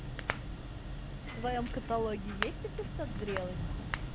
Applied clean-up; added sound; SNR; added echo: none; Crack / Crackle; -2 dB; none.